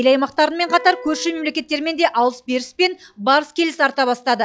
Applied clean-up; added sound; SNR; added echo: classical method log-MMSE.